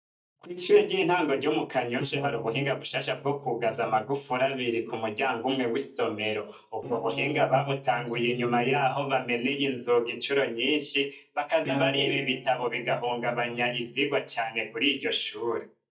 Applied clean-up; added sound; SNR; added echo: neural mask model DeepFilterNet 3.